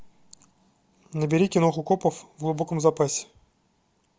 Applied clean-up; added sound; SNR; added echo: none; none; none; none.